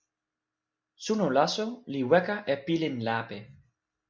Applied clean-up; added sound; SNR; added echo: none; none; none; none.